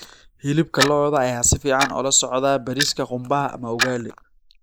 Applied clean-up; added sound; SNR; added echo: neural mask model Resemble Enhance denoiser.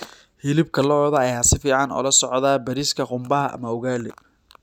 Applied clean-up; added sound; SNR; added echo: none; none; none; none.